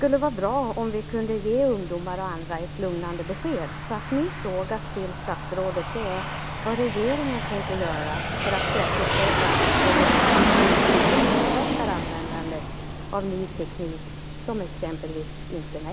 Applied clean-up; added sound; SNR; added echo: none; Aircraft; -1 dB; none.